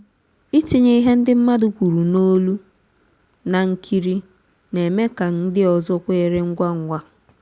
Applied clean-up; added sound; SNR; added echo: none; none; none; none.